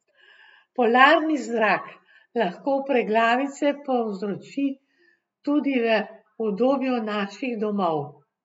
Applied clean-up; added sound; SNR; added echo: none; none; none; none.